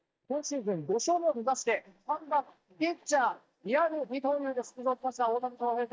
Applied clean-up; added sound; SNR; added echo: neural mask model DeepFilterNet 3.